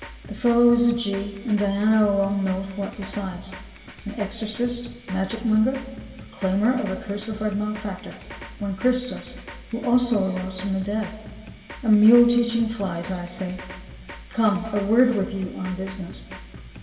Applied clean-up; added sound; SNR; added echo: none; Drum kit; 16 dB; reverberation time 2.5 s.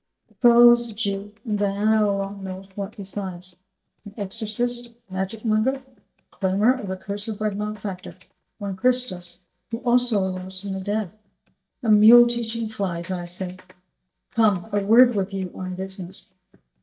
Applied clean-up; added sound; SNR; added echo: neural mask model DeepFilterNet 3.